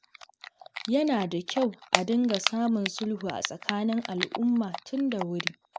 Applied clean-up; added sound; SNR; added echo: none; Typing; 6 dB; none.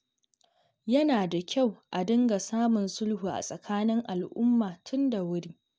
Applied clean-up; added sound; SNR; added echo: none; none; none; none.